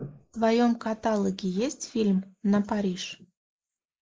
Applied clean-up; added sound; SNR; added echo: neural mask model Resemble Enhance denoiser.